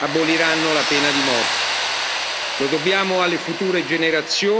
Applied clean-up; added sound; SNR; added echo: none; Tools; 3 dB; none.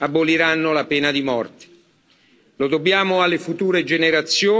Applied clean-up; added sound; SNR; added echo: none; none; none; none.